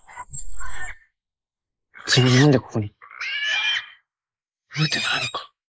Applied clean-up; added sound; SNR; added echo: neural mask model Resemble Enhance denoiser.